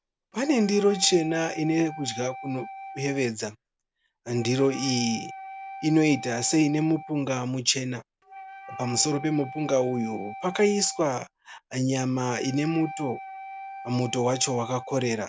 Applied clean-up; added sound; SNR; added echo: none; Wind instrument, woodwind instrument; 14 dB; none.